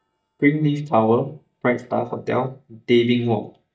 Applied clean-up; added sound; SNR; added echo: neural mask model DeepFilterNet 3.